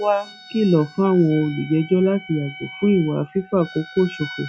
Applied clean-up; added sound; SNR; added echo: classical method log-MMSE.